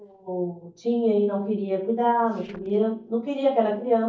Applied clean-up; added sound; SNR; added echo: neural mask model DeepFilterNet 3.